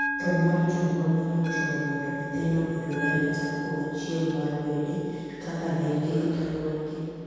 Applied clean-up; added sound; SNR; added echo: none; Bell; 7 dB; reverberation time 2.2 s.